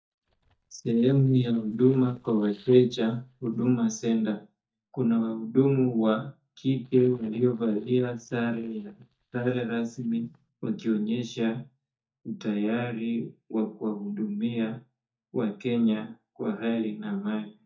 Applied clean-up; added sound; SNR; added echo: neural mask model DeepFilterNet 3.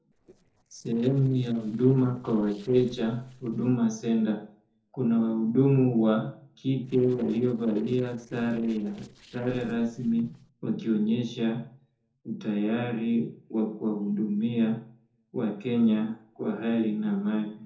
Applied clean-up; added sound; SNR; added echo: neural separator model SepFormer DNS4.